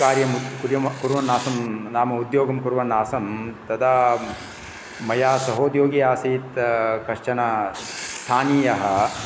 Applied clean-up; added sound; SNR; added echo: none; Writing; 17 dB; none.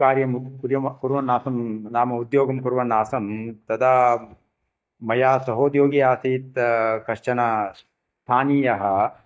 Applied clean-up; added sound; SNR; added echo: neural mask model DeepFilterNet 3.